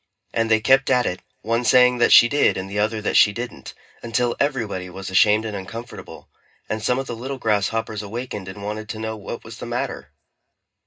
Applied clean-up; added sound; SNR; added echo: none; none; none; reverberation time 0.2 s.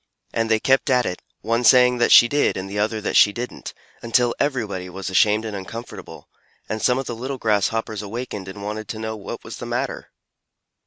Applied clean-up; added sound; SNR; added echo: none; none; none; none.